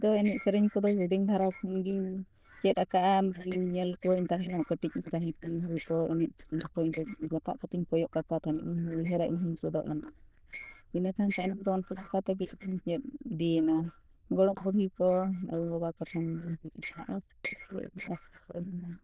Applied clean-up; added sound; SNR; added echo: neural diffusion model UNIVERSE++.